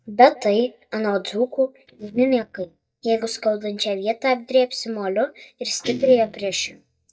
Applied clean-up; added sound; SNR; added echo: neural mask model DeepFilterNet 3.